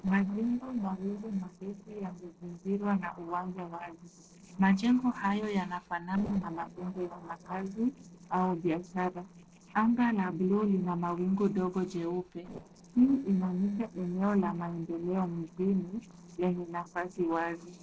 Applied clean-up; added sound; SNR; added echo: neural separator model SepFormer DNS4.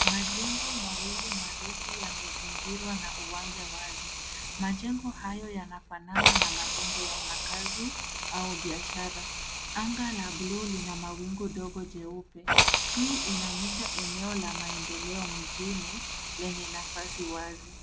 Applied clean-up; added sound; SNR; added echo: none; Hiss; -5 dB; none.